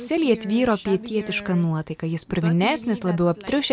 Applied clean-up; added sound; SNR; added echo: none; none; none; none.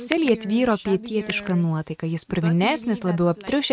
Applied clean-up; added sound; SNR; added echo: neural mask model RNNoise.